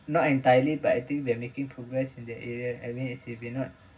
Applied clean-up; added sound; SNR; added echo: none; none; none; reverberation time 0.4 s.